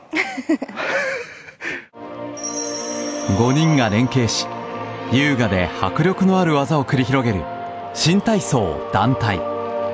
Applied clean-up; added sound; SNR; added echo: none; none; none; none.